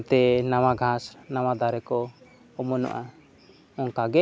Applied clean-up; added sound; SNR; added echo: none; none; none; none.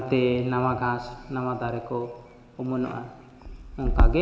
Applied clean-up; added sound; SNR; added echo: none; Crackle; 1 dB; reverberation time 3.0 s.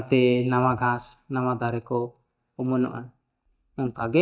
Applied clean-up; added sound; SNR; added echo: neural mask model DeepFilterNet 3.